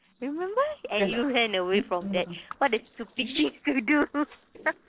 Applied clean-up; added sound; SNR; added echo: neural separator model SepFormer DNS4.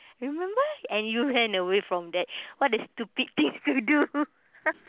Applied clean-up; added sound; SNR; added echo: none; none; none; none.